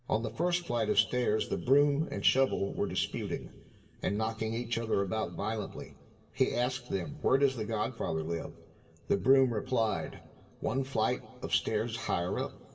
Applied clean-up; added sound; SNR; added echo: none; none; none; reverberation time 1.8 s.